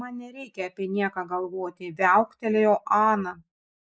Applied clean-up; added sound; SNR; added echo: neural mask model Resemble Enhance denoiser.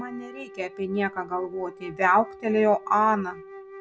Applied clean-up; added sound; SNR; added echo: none; Wind instrument, woodwind instrument; 17 dB; none.